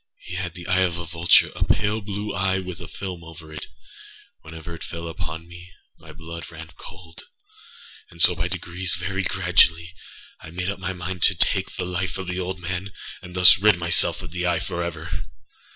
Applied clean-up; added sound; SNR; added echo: none; none; none; none.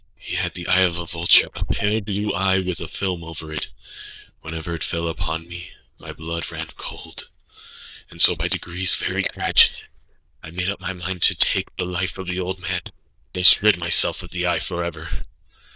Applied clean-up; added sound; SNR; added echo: neural diffusion model UNIVERSE++.